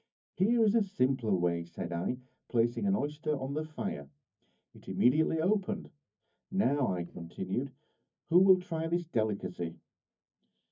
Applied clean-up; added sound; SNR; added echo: neural mask model DeepFilterNet 3.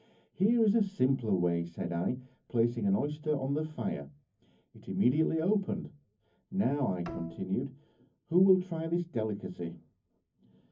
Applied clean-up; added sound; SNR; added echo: none; Bowed string instrument; 17 dB; reverberation time 0.3 s.